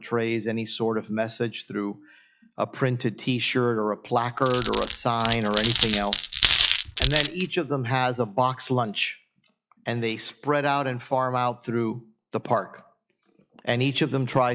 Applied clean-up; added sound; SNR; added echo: classical method log-MMSE.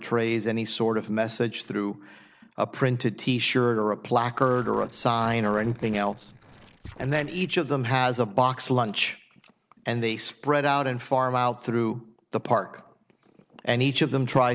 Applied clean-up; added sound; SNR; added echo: neural separator model SepFormer DNS4.